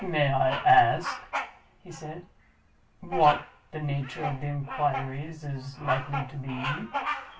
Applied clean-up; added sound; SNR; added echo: none; Bird vocalization, bird call, bird song; 8 dB; reverberation time 0.2 s.